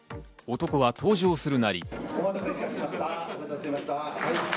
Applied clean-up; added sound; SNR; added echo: none; none; none; none.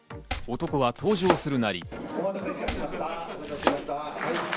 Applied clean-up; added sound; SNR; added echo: none; Domestic sounds, home sounds; 4 dB; none.